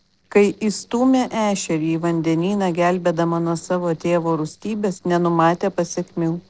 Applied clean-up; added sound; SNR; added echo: neural separator model SepFormer DNS4.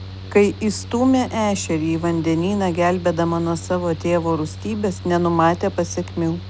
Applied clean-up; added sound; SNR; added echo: none; Mechanical fan; 13 dB; none.